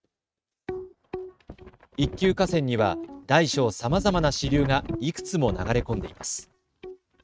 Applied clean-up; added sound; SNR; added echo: neural mask model RNNoise.